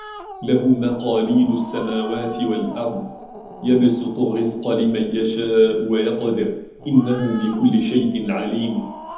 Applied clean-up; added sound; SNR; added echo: none; Growling; 18 dB; reverberation time 0.9 s.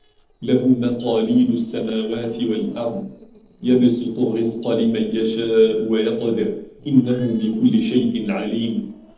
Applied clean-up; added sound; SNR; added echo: neural separator model SepFormer DNS4.